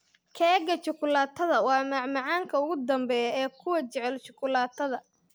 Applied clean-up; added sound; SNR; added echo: none; none; none; none.